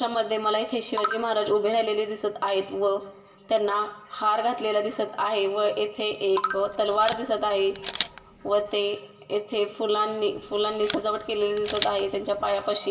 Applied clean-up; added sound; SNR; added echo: none; Camera; 13 dB; reverberation time 2.0 s.